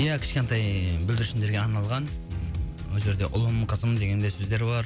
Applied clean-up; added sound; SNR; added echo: none; Bowed string instrument; 19 dB; none.